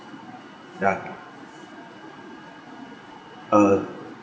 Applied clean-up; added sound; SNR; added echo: none; none; none; none.